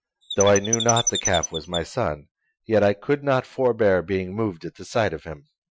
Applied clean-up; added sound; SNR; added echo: classical method Wiener filter.